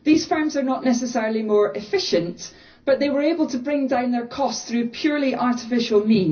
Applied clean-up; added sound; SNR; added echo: none; none; none; reverberation time 0.4 s.